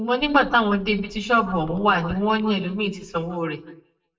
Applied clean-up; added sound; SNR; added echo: neural mask model DeepFilterNet 3.